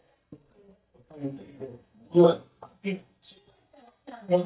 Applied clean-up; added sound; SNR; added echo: neural mask model DeepFilterNet 3.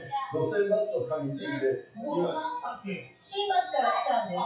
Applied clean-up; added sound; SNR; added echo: classical method WPE with log-MMSE.